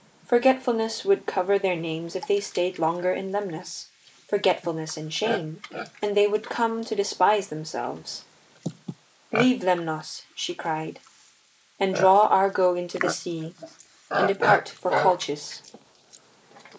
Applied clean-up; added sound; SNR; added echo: neural mask model Resemble Enhance denoiser.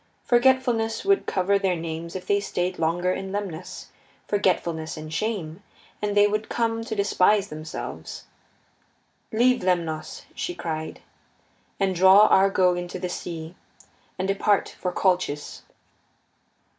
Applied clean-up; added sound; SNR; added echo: none; none; none; none.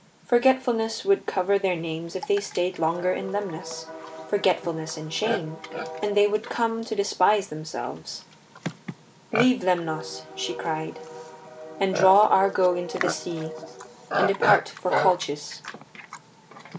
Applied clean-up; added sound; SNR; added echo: none; Livestock, farm animals, working animals; 8 dB; none.